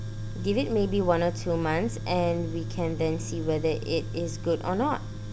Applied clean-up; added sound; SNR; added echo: none; Tools; 8 dB; none.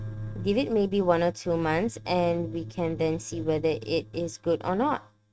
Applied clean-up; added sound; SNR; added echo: neural mask model RNNoise.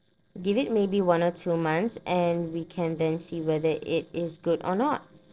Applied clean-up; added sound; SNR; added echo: neural separator model SepFormer DNS4.